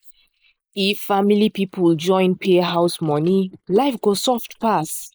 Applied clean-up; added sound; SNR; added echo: neural mask model Resemble Enhance denoiser.